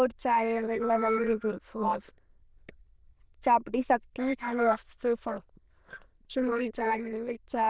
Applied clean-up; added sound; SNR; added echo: neural diffusion model UNIVERSE++.